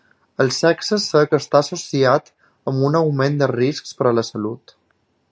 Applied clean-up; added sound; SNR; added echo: none; none; none; none.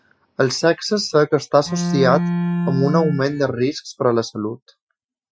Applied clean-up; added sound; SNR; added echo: classical method Wiener filter.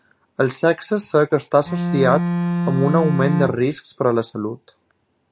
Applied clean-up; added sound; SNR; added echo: none; Bowed string instrument; 1 dB; none.